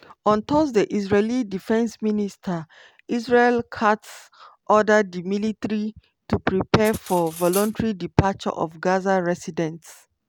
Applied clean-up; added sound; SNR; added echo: none; Cutlery, silverware; 17 dB; none.